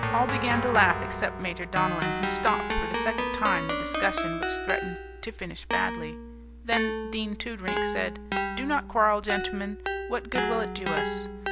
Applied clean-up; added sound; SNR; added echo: none; Keyboard (musical); 2 dB; none.